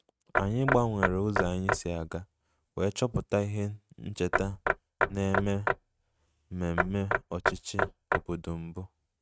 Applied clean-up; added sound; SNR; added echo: neural mask model RNNoise.